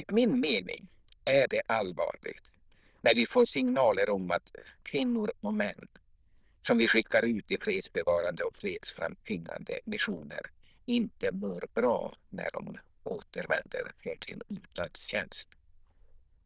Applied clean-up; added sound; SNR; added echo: neural diffusion model UNIVERSE++.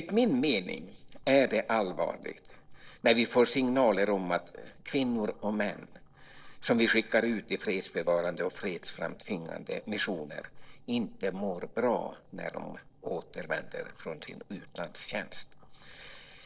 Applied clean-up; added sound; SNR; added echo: neural separator model SepFormer DNS4.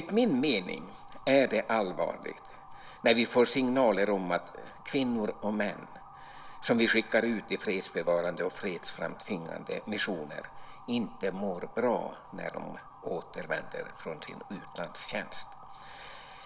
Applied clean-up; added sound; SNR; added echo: none; Motor vehicle (road) / Siren; 20 dB; none.